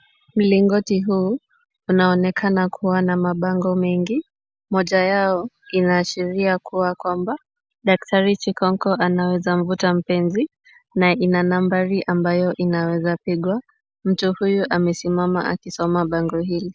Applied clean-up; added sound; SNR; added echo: none; none; none; none.